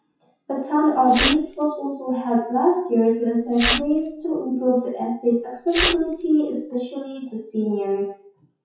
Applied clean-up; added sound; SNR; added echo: classical method WPE with log-MMSE.